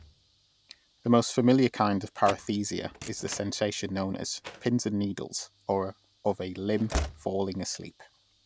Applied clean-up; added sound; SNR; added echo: none; Slam / Train; 13 dB; none.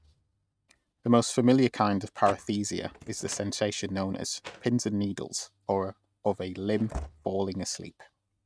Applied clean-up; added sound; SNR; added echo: neural mask model RNNoise.